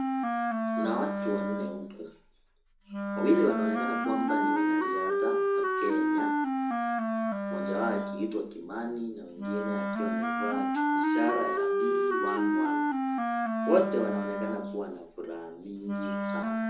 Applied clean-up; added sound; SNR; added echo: none; Wind instrument, woodwind instrument; -4 dB; reverberation time 0.5 s.